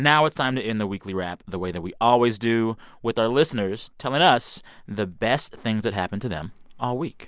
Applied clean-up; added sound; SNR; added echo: none; none; none; none.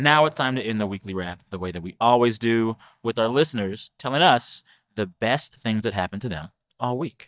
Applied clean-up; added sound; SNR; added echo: neural mask model DeepFilterNet 3.